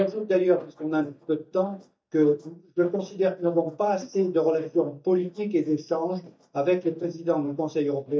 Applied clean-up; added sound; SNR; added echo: neural mask model DeepFilterNet 3.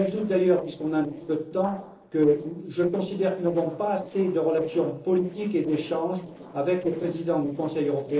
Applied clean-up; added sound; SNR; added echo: neural separator model SepFormer DNS4.